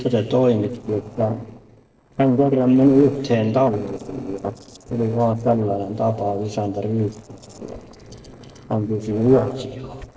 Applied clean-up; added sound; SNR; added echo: neural separator model SepFormer DNS4.